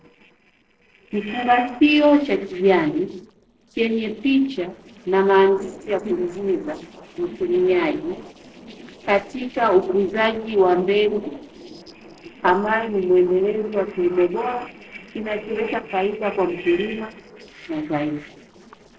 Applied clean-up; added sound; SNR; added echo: neural separator model SepFormer DNS4.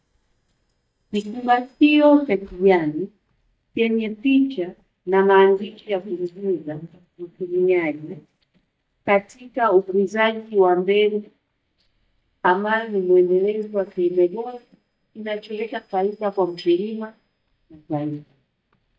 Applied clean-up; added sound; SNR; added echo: neural mask model DeepFilterNet 3.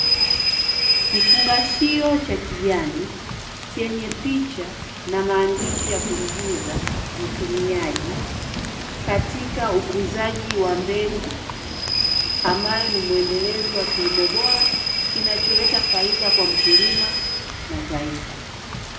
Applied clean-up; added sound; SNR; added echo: none; Rain / Train; -3 dB; reverberation time 0.5 s.